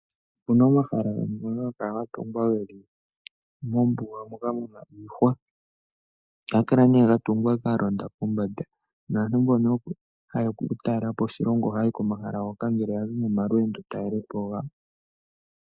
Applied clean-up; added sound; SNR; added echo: neural mask model DeepFilterNet 3.